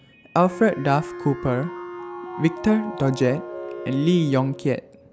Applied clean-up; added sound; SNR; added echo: none; Mallet percussion + Wind instrument, woodwind instrument; 12 dB; none.